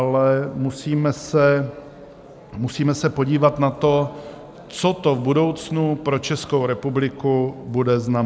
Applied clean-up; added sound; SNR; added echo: none; none; none; none.